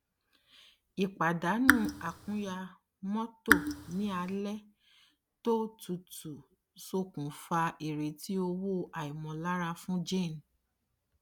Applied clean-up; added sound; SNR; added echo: none; Raindrop / Drip; -4 dB; none.